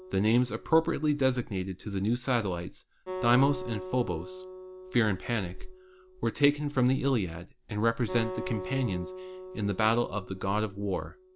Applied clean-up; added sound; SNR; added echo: none; Acoustic guitar; 13 dB; none.